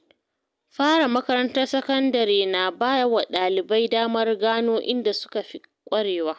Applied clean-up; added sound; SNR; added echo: none; none; none; none.